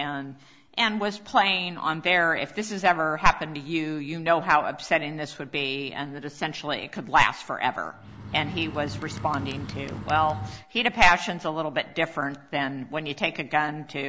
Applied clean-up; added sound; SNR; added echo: none; Bird; 10 dB; none.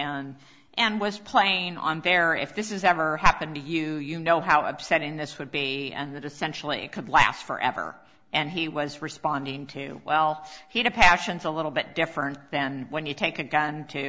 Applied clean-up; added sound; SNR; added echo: none; none; none; none.